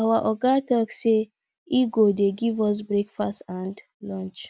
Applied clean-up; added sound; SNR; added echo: none; none; none; none.